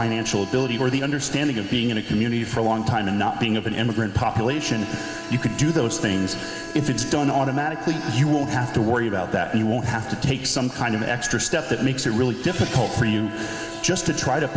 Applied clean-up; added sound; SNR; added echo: none; Wind instrument, woodwind instrument + Engine; 16 dB; none.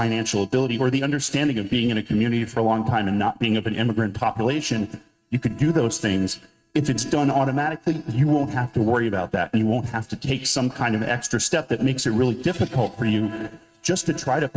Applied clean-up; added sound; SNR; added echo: neural mask model RNNoise.